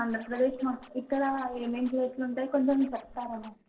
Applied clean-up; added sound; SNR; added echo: neural separator model SepFormer DNS4.